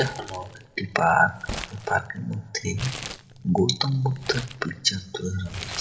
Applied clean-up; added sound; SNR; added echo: none; Crumpling, crinkling; 14 dB; reverberation time 2.0 s.